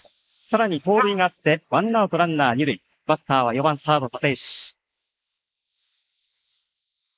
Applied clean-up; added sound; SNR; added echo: neural mask model Resemble Enhance denoiser.